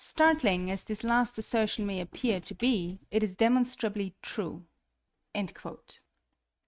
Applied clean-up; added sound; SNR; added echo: neural mask model RNNoise.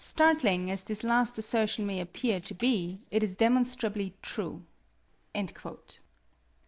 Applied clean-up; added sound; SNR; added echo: neural separator model SepFormer DNS4.